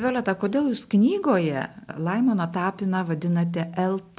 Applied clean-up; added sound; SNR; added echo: none; none; none; none.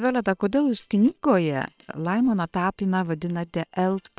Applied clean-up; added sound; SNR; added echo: neural separator model SepFormer WHAM!.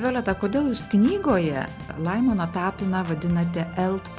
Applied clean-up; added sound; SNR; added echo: none; Organ; 15 dB; none.